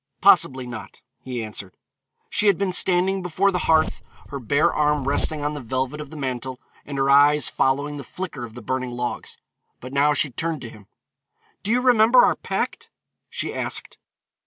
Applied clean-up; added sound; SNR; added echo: none; Zipper (clothing); 7 dB; none.